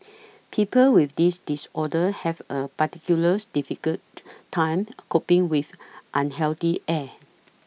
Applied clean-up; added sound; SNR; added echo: none; none; none; none.